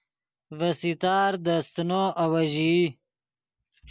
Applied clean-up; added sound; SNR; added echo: none; none; none; none.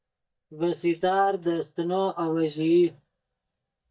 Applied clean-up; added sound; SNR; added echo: neural mask model DeepFilterNet 3.